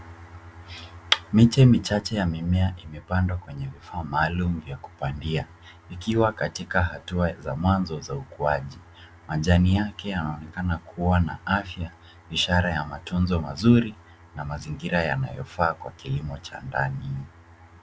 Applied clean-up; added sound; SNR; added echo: none; none; none; none.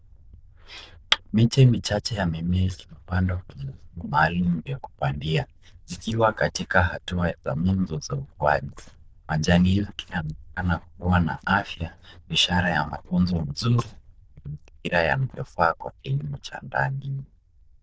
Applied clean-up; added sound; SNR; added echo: neural diffusion model UNIVERSE++.